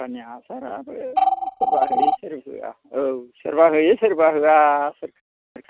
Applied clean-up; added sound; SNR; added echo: neural mask model RNNoise.